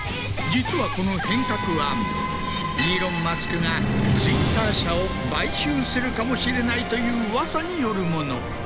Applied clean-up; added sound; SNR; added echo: none; Engine / Vehicle; 8 dB; none.